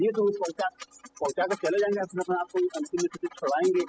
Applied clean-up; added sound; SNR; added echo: classical method spectral subtraction.